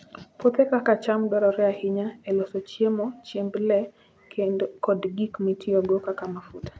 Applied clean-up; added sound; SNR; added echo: none; none; none; none.